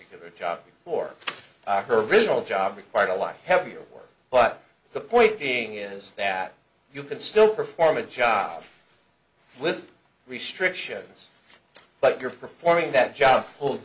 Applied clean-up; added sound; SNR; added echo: none; none; none; none.